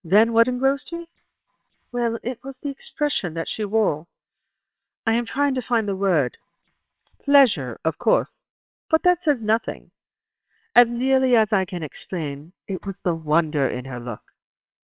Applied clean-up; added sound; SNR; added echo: neural separator model SepFormer WHAMR!.